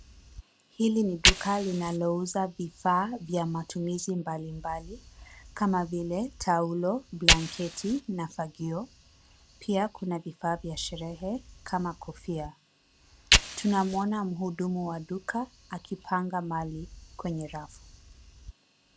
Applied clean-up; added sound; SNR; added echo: none; Fire; 3 dB; none.